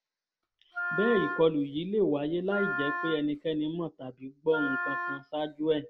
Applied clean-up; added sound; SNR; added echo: none; Wind instrument, woodwind instrument; 6 dB; none.